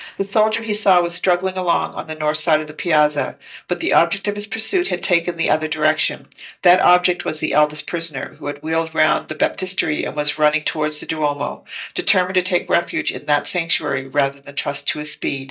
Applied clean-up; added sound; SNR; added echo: neural mask model DeepFilterNet 3.